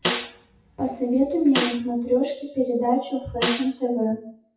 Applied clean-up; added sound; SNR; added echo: classical method WPE with log-MMSE.